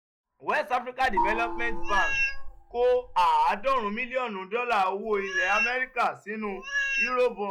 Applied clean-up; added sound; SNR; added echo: classical method log-MMSE.